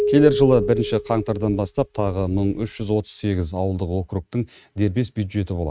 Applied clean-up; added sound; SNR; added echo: neural mask model RNNoise.